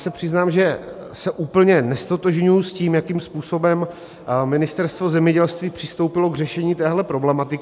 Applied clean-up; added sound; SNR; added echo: none; none; none; none.